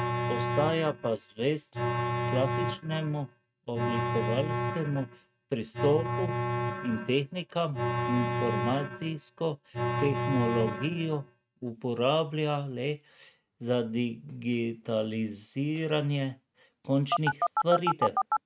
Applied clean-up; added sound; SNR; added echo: neural mask model RNNoise.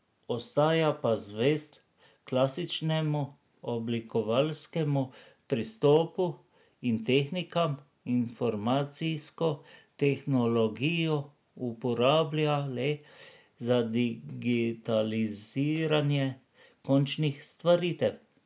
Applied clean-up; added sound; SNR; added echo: none; none; none; none.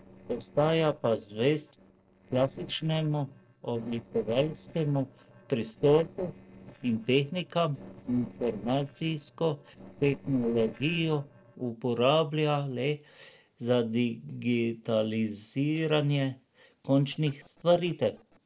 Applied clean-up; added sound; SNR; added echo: neural separator model SepFormer DNS4.